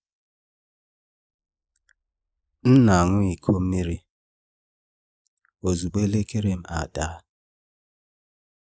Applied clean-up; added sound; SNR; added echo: neural mask model Resemble Enhance denoiser.